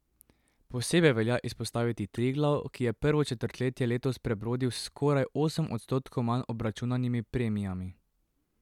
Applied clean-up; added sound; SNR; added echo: none; none; none; none.